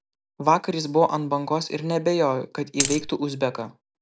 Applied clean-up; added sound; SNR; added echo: none; Coin (dropping); 1 dB; none.